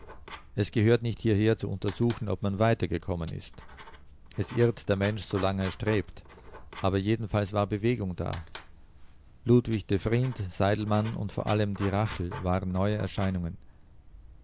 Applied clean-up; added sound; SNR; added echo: none; Writing; 17 dB; none.